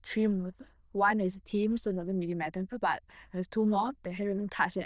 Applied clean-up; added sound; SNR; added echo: neural diffusion model UNIVERSE++.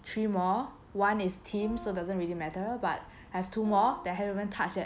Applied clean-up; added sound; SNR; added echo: none; Brass instrument; 18 dB; none.